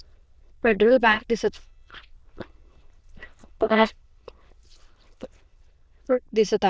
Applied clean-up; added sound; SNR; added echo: neural diffusion model UNIVERSE++.